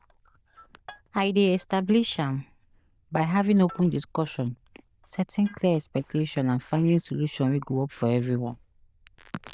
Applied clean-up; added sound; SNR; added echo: neural diffusion model UNIVERSE++.